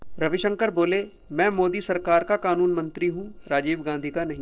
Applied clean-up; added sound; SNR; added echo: neural separator model SepFormer DNS4.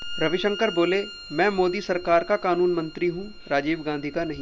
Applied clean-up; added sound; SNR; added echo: none; Bowed string instrument; 16 dB; none.